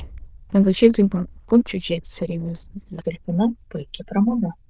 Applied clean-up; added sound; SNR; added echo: neural diffusion model UNIVERSE++.